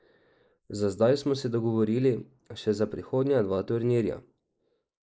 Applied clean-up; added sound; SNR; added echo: neural mask model Resemble Enhance denoiser.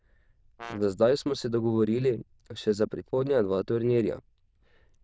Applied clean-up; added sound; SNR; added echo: neural diffusion model UNIVERSE++.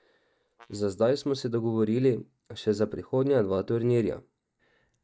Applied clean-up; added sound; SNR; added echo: neural mask model DeepFilterNet 3.